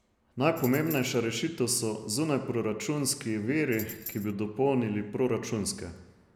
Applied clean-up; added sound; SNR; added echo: none; Tambourine; 13 dB; none.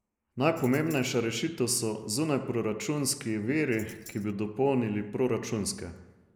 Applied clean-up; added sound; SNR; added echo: neural mask model Resemble Enhance denoiser.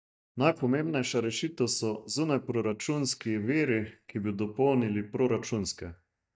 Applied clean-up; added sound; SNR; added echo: neural mask model DeepFilterNet 3.